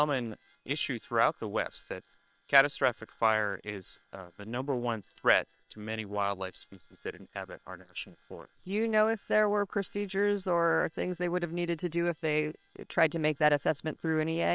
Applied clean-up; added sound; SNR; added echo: neural separator model SepFormer WHAM!.